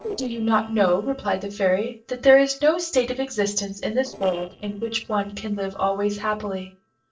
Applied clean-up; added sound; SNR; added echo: neural separator model SepFormer DNS4.